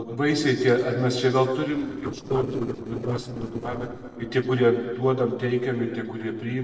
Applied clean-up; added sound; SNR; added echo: neural separator model SepFormer DNS4.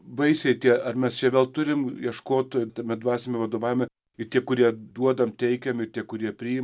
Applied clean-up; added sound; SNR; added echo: none; none; none; none.